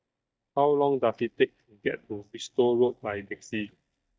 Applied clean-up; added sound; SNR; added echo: neural mask model DeepFilterNet 3.